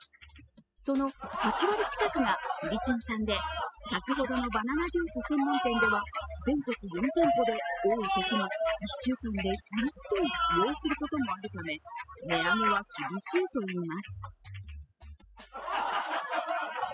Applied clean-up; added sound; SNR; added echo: classical method spectral subtraction.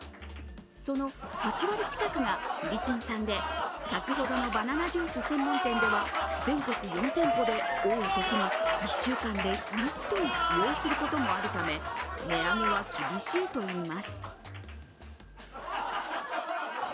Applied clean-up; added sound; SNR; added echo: none; Applause; -1 dB; none.